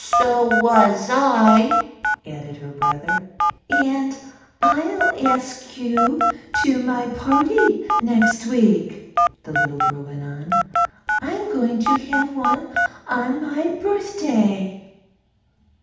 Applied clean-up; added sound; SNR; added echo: none; Telephone; 0 dB; reverberation time 0.8 s.